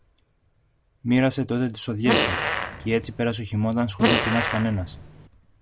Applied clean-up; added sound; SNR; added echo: none; Fart; -1 dB; none.